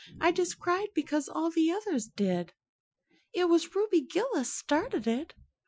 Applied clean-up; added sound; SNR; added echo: classical method Wiener filter.